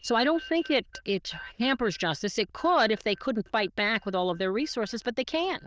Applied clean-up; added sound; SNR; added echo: neural diffusion model UNIVERSE++.